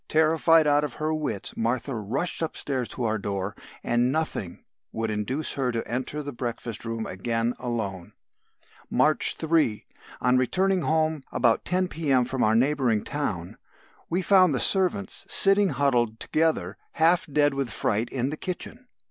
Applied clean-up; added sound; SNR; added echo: none; none; none; none.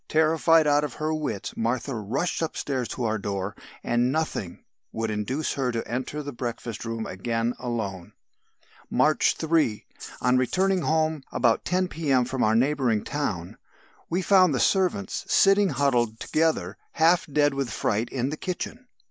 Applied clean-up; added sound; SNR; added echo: none; Rattle (instrument); 18 dB; none.